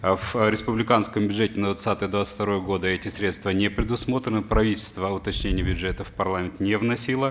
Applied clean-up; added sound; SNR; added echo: none; none; none; none.